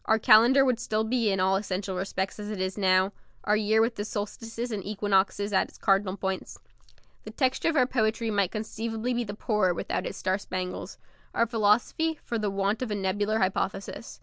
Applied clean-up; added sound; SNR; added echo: none; none; none; none.